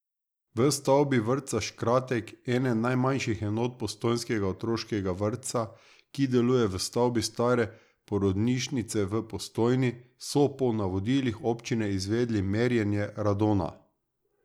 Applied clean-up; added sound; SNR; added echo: none; none; none; none.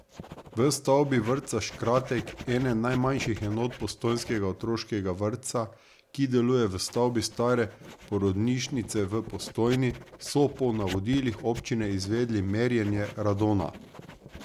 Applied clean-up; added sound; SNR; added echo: none; Writing; 17 dB; none.